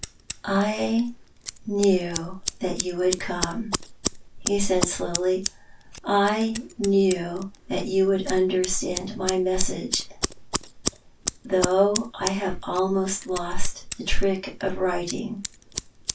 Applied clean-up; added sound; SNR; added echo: none; Scissors; 10 dB; reverberation time 0.1 s.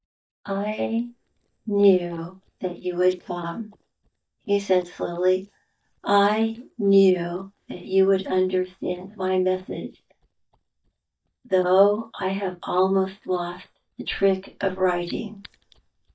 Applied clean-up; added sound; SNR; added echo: neural mask model DeepFilterNet 3.